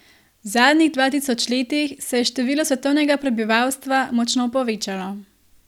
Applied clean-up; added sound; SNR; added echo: none; none; none; none.